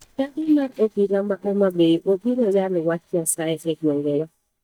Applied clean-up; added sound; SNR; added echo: neural mask model DeepFilterNet 3.